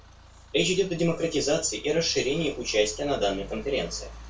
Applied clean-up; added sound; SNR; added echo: none; Idling / Engine starting / Accelerating, revving, vroom / Car; 18 dB; reverberation time 0.3 s.